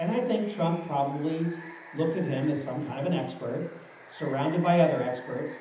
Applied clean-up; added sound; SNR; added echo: none; Water; 19 dB; reverberation time 0.8 s.